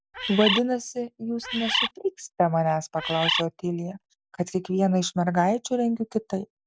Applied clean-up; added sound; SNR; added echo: none; Bird; 1 dB; none.